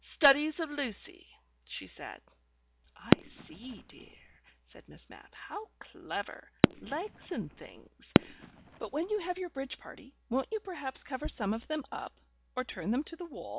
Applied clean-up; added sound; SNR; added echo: none; Fireworks; -5 dB; none.